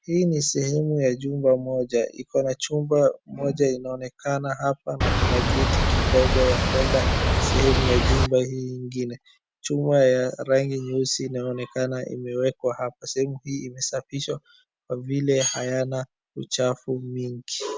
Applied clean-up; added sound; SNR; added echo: none; Boat, Water vehicle; -4 dB; none.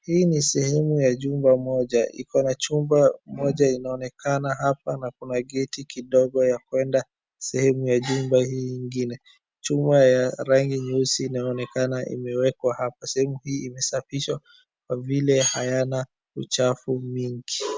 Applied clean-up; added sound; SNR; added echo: none; none; none; none.